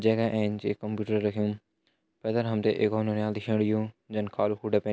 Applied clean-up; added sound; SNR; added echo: none; none; none; none.